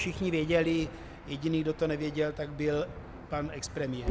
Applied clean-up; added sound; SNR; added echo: none; Dog + Engine / Aircraft; 11 dB; none.